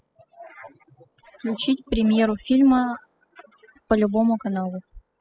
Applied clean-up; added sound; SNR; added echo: classical method spectral subtraction.